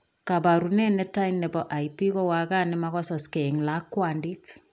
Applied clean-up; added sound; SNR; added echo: none; none; none; none.